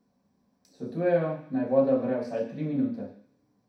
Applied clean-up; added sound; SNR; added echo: none; none; none; reverberation time 0.6 s.